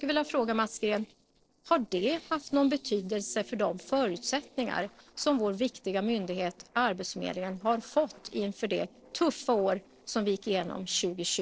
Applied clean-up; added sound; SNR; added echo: neural separator model SepFormer DNS4.